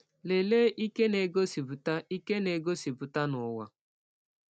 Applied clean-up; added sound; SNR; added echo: none; none; none; none.